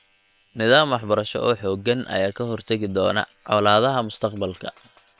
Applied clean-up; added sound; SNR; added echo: neural separator model SepFormer WHAM!.